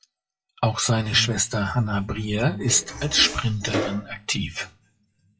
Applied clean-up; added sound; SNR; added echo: classical method WPE with log-MMSE.